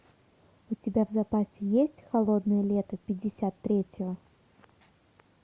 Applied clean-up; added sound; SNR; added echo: none; none; none; none.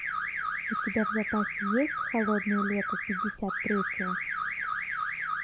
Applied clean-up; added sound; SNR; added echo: none; Alarm / Car; 0 dB; none.